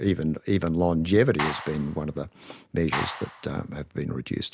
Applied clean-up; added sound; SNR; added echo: none; Clapping; 8 dB; none.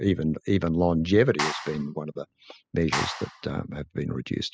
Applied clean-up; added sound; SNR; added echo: classical method spectral subtraction.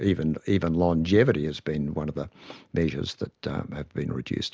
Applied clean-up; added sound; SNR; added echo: none; none; none; none.